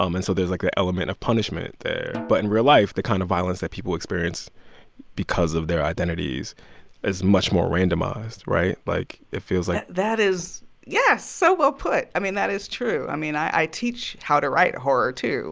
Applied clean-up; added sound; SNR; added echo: none; Snare drum; 17 dB; none.